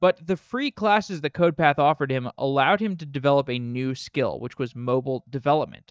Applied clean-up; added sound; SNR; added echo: neural mask model DeepFilterNet 3.